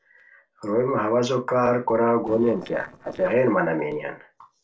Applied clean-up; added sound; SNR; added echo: neural separator model SepFormer DNS4.